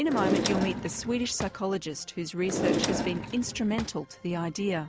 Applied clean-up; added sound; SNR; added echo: none; Drawer open or close; 2 dB; none.